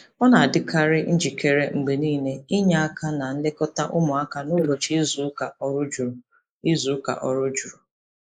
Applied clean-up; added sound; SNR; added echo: neural mask model Resemble Enhance denoiser.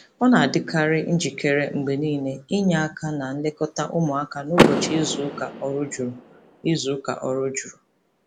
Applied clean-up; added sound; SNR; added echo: none; Door / Car; 5 dB; none.